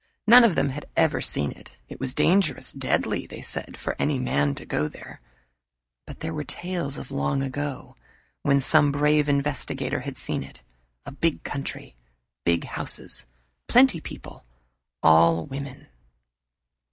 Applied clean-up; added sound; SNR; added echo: none; none; none; none.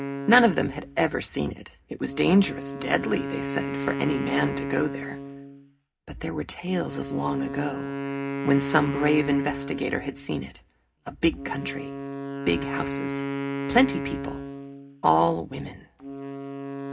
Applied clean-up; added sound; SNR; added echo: none; Wind instrument, woodwind instrument; 6 dB; reverberation time 0.3 s.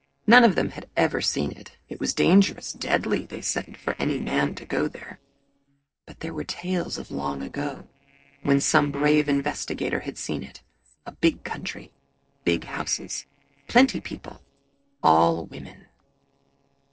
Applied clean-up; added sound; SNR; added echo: neural separator model SepFormer DNS4.